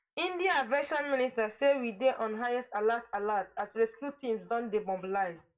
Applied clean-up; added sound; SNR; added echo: none; none; none; reverberation time 0.3 s.